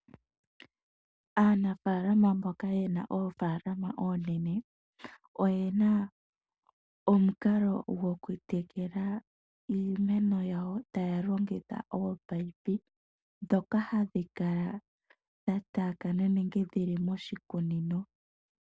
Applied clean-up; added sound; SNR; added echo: none; none; none; none.